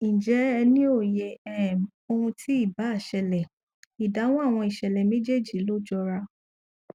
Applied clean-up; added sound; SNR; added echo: none; none; none; none.